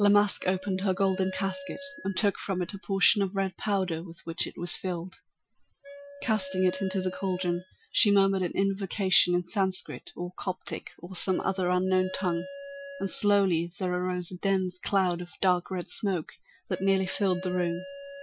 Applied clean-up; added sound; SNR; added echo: classical method Wiener filter.